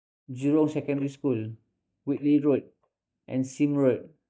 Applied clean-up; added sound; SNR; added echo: neural mask model DeepFilterNet 3.